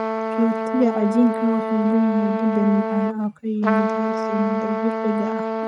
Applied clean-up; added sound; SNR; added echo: neural mask model RNNoise.